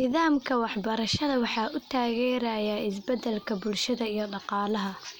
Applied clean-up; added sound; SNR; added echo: none; none; none; none.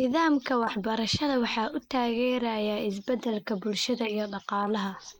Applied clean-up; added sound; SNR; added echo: neural mask model Resemble Enhance denoiser.